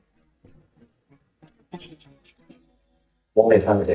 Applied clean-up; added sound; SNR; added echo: neural mask model DeepFilterNet 3.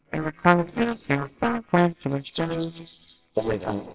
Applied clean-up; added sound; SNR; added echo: neural separator model SepFormer WHAMR!.